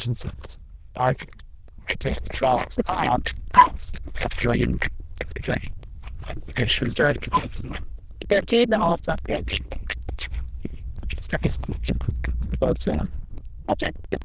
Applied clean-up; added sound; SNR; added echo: neural diffusion model UNIVERSE++.